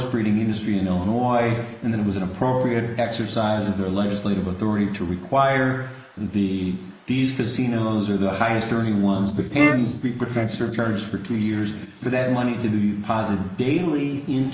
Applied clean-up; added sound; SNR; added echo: neural mask model Resemble Enhance denoiser.